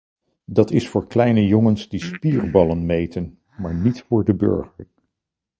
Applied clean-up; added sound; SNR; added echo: neural mask model RNNoise.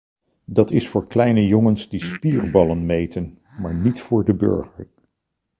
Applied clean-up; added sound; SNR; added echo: none; Breathing; 16 dB; none.